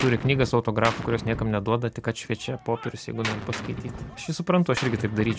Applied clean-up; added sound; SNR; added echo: none; Gunshot, gunfire; 10 dB; none.